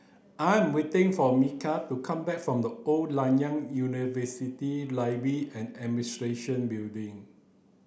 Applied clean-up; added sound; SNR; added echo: none; none; none; none.